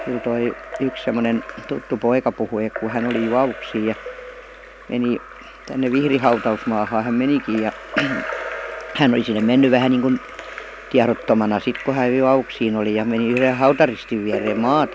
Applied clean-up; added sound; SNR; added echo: none; Drip / Trickle, dribble / Splash, splatter; 12 dB; none.